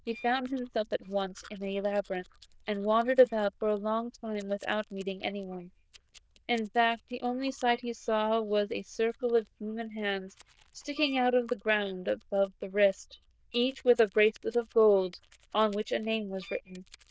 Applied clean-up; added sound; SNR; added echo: neural diffusion model UNIVERSE++.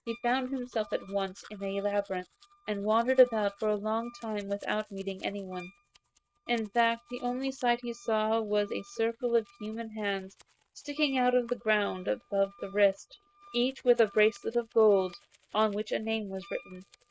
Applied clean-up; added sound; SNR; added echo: neural mask model RNNoise.